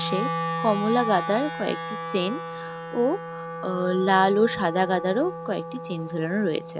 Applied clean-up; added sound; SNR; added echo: none; Wind instrument, woodwind instrument; 7 dB; none.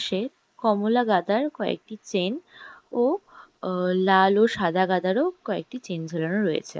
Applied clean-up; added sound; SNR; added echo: neural mask model Resemble Enhance denoiser.